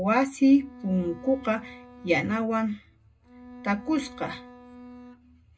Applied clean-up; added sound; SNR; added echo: none; Bowed string instrument; 19 dB; reverberation time 0.2 s.